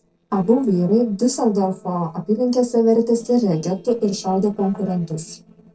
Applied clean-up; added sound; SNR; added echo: neural separator model SepFormer DNS4.